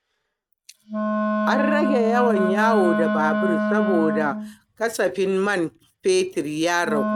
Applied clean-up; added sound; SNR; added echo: neural mask model RNNoise.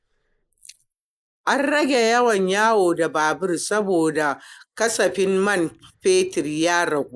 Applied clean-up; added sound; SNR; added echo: neural mask model Resemble Enhance denoiser.